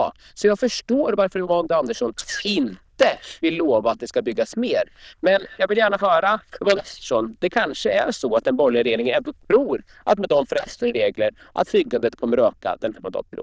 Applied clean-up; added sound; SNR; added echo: neural diffusion model UNIVERSE++.